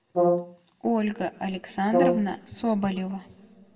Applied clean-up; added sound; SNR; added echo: none; Brass instrument; 0 dB; reverberation time 1.5 s.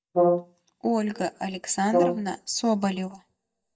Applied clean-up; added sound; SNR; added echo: neural mask model DeepFilterNet 3.